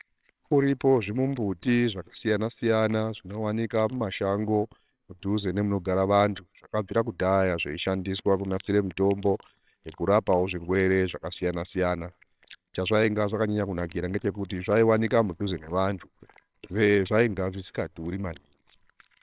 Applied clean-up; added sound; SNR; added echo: neural separator model SepFormer WHAMR!.